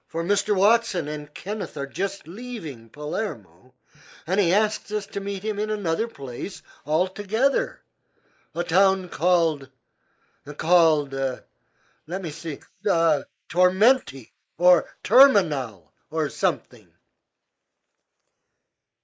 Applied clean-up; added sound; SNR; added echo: neural mask model Resemble Enhance denoiser.